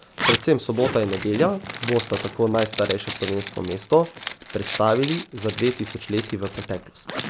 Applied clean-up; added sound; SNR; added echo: none; Zipper (clothing); 5 dB; none.